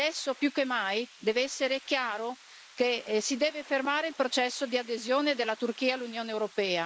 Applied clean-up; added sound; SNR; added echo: neural mask model Resemble Enhance denoiser.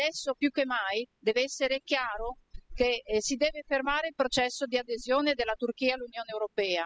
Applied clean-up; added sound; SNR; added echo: classical method spectral subtraction.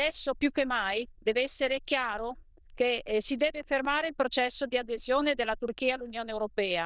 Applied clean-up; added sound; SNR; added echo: neural diffusion model UNIVERSE++.